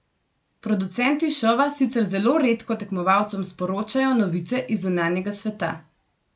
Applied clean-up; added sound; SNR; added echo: none; none; none; none.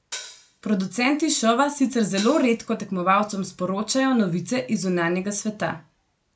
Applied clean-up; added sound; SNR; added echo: none; Hi-hat; 15 dB; none.